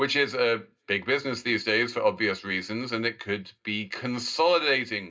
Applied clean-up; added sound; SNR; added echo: none; none; none; reverberation time 0.2 s.